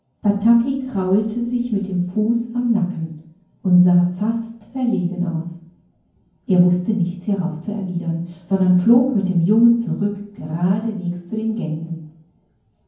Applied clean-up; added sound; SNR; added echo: none; none; none; reverberation time 0.9 s.